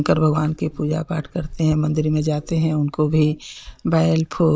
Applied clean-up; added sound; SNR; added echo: neural mask model DeepFilterNet 3.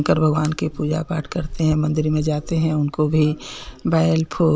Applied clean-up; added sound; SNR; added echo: none; Hands; 17 dB; none.